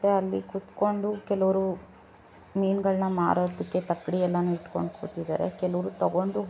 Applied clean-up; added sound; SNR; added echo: none; none; none; none.